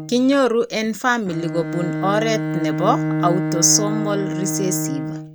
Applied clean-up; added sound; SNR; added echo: none; Bowed string instrument; 3 dB; none.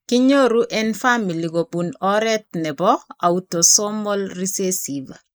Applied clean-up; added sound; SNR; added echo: neural mask model Resemble Enhance denoiser.